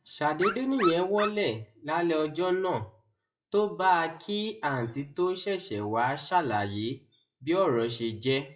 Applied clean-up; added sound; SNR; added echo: classical method WPE with log-MMSE.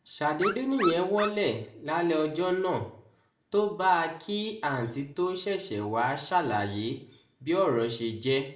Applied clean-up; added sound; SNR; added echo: none; Dog; 6 dB; reverberation time 0.4 s.